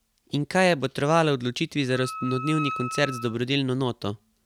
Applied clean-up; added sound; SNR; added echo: none; Wind instrument, woodwind instrument; 11 dB; none.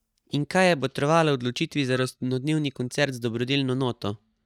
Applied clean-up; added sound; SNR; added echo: neural mask model DeepFilterNet 3.